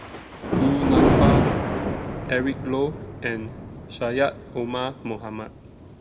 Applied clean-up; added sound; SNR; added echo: none; Thunder; -3 dB; reverberation time 0.4 s.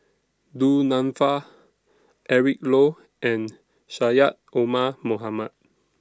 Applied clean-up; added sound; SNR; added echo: none; none; none; none.